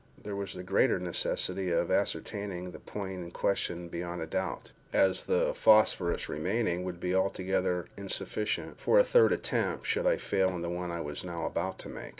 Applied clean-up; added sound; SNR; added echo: none; none; none; none.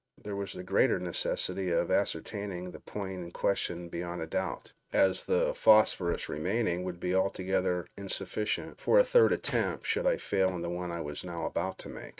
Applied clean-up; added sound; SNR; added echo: neural mask model RNNoise.